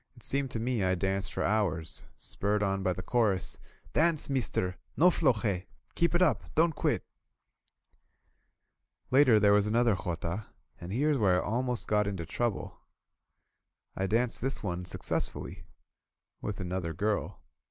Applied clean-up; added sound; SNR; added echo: none; none; none; none.